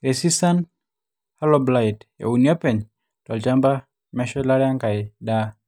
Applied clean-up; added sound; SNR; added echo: none; none; none; none.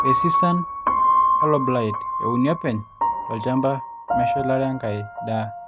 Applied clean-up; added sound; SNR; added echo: none; Piano; -1 dB; none.